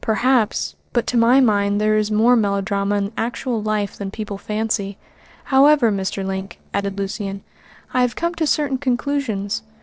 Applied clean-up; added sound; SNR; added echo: neural separator model SepFormer DNS4.